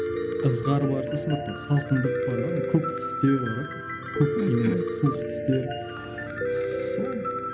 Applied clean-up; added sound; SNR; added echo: none; Piano; 2 dB; none.